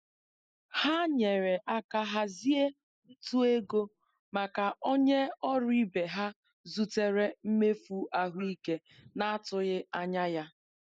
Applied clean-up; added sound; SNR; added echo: neural mask model Resemble Enhance denoiser.